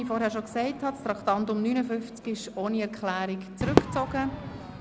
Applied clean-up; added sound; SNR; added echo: none; Crowd / Fireworks; 4 dB; none.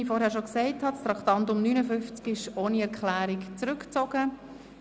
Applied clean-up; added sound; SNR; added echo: none; none; none; none.